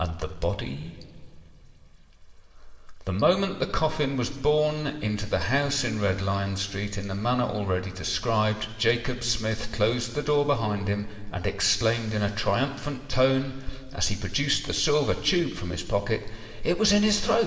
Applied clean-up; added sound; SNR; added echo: none; none; none; reverberation time 2.6 s.